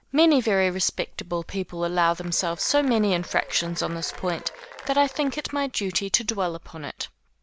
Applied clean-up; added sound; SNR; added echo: none; Applause / Cheering; 18 dB; none.